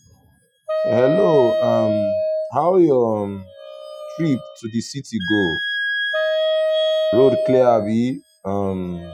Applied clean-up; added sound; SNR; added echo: classical method Wiener filter.